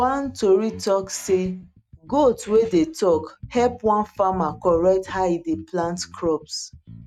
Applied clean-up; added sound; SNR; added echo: neural mask model RNNoise.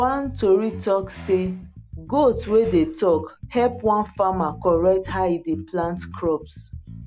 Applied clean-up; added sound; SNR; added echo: none; Bass guitar; 16 dB; none.